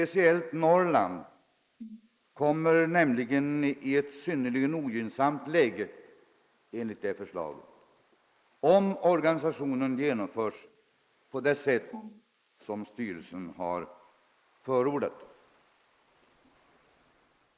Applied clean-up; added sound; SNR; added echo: neural mask model Resemble Enhance denoiser.